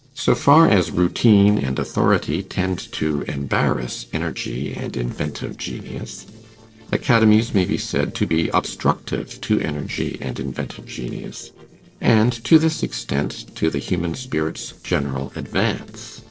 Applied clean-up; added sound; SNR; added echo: neural separator model SepFormer DNS4.